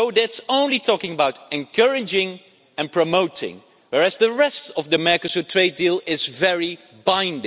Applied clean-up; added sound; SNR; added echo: none; none; none; none.